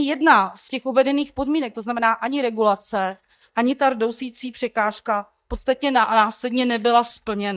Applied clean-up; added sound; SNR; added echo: neural mask model DeepFilterNet 3.